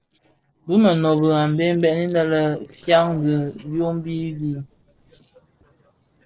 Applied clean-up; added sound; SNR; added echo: neural separator model SepFormer DNS4.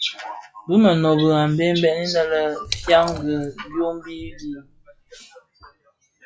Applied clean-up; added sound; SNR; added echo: classical method log-MMSE.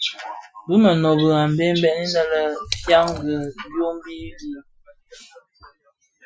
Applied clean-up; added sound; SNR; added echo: classical method Wiener filter.